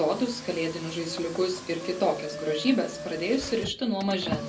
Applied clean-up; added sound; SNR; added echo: none; Car; 10 dB; reverberation time 0.2 s.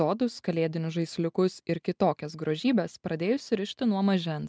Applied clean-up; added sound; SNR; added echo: none; none; none; none.